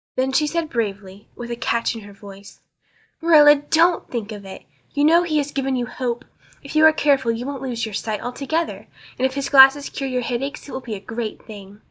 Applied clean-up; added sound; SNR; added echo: neural mask model DeepFilterNet 3.